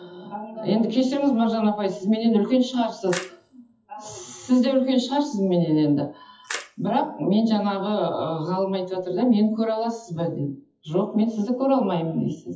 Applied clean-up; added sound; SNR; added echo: classical method WPE with log-MMSE.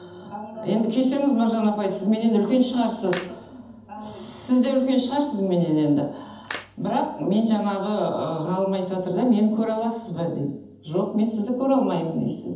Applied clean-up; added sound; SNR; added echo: none; Splash, splatter; 17 dB; reverberation time 0.8 s.